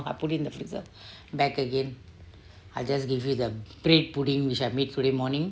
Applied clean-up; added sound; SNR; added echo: none; none; none; none.